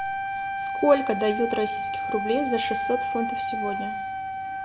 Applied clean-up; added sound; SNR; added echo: none; Wind instrument, woodwind instrument; 2 dB; none.